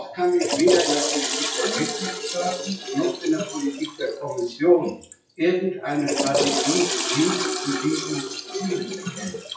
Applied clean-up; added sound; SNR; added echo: classical method WPE with log-MMSE.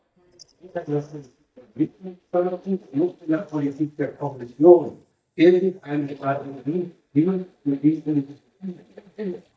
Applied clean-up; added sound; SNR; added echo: neural mask model DeepFilterNet 3.